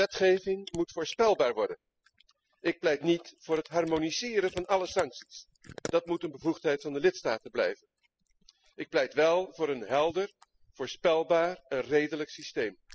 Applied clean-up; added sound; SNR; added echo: classical method spectral subtraction.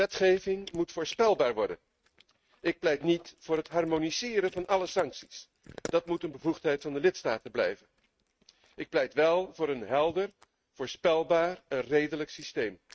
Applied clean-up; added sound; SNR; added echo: neural mask model RNNoise.